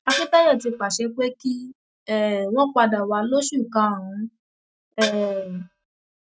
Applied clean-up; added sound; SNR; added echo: neural mask model RNNoise.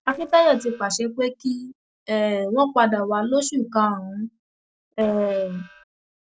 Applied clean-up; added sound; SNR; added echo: neural separator model SepFormer DNS4.